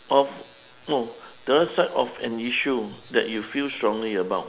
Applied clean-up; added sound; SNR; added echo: none; none; none; none.